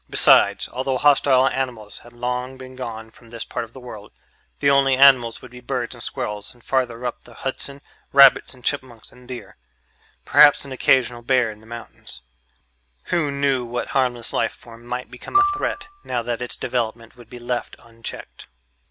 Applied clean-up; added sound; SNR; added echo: none; Marimba, xylophone; 4 dB; none.